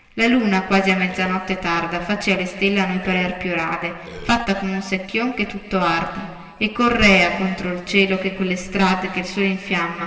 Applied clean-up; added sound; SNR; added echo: none; Burping, eructation; 17 dB; reverberation time 2.3 s.